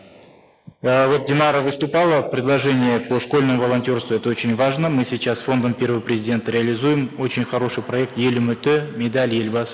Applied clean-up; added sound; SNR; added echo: neural mask model Resemble Enhance denoiser.